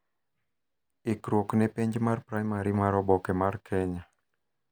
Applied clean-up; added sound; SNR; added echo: none; none; none; none.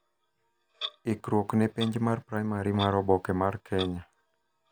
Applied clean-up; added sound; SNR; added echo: none; Clock; 16 dB; none.